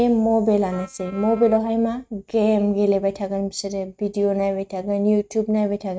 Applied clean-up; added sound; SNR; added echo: neural mask model RNNoise.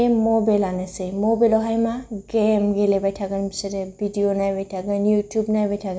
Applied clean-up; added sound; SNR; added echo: none; none; none; none.